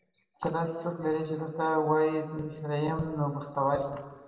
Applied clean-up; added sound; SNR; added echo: none; none; none; reverberation time 1.7 s.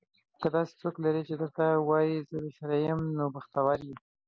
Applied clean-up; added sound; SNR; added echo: none; none; none; none.